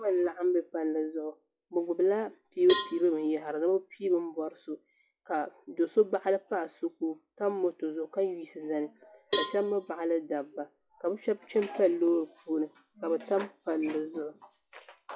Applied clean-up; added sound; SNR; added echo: classical method log-MMSE.